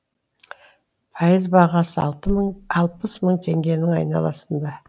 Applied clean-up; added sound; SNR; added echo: none; Thump, thud; 11 dB; none.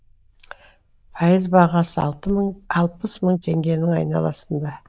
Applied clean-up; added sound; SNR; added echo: neural diffusion model UNIVERSE++.